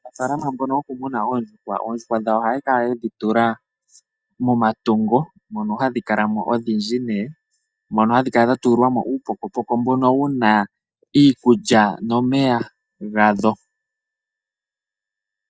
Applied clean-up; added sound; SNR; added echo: neural mask model DeepFilterNet 3.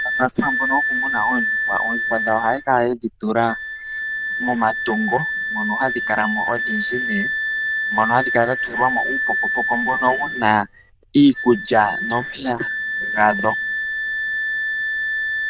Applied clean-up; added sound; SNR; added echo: neural diffusion model UNIVERSE++.